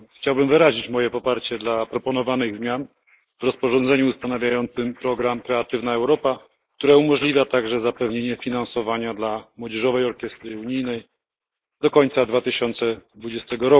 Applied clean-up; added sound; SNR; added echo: neural mask model Resemble Enhance denoiser.